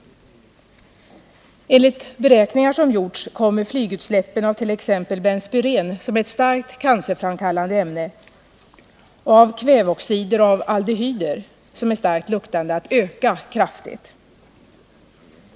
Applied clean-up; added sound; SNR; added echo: none; none; none; none.